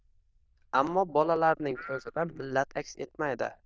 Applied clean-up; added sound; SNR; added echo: neural diffusion model UNIVERSE++.